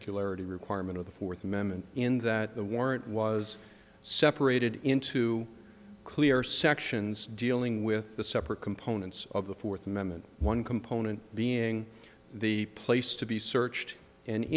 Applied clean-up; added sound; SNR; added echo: none; none; none; none.